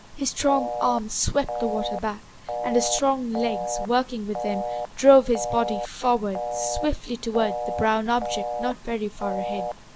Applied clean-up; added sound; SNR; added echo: none; Telephone; 6 dB; none.